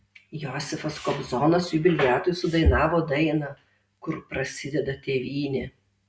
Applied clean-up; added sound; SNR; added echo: none; none; none; none.